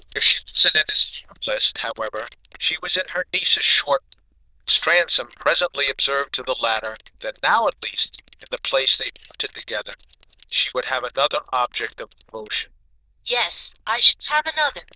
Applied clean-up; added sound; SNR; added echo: neural diffusion model UNIVERSE++.